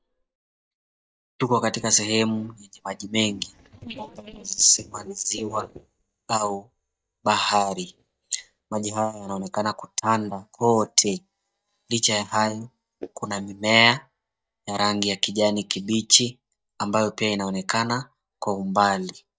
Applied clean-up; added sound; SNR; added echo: neural mask model DeepFilterNet 3.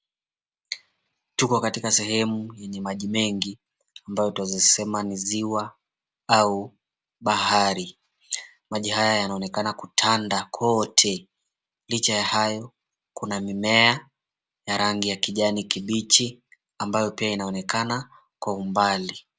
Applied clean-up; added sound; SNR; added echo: none; none; none; none.